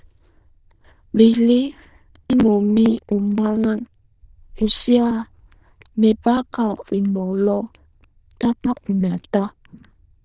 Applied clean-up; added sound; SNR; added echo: neural diffusion model UNIVERSE++.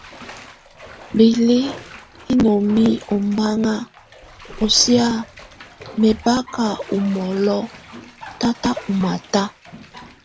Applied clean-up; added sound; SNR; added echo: none; Bathtub (filling or washing); 18 dB; none.